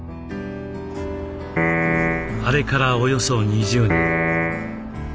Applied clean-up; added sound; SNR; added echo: none; Piano; -1 dB; none.